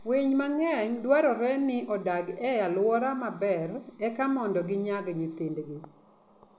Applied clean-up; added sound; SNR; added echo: none; none; none; none.